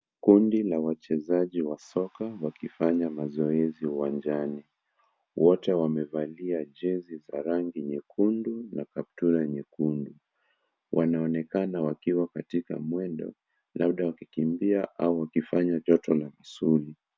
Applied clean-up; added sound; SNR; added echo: none; none; none; none.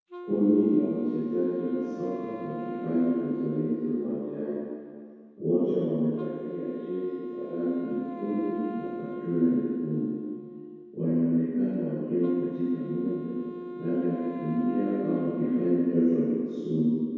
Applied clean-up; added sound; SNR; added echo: none; Wind instrument, woodwind instrument; 13 dB; reverberation time 2.0 s.